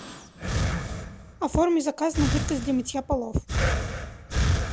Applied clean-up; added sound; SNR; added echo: none; Breathing; 0 dB; none.